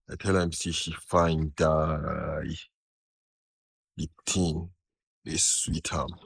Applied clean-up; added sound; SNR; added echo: neural mask model Resemble Enhance denoiser.